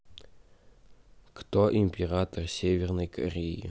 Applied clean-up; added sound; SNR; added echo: none; none; none; none.